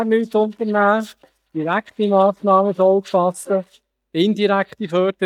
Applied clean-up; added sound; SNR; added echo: neural mask model DeepFilterNet 3.